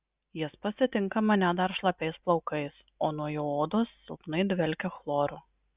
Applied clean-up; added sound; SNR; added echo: none; none; none; none.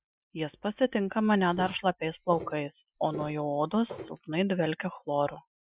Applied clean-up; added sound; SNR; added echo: classical method Wiener filter.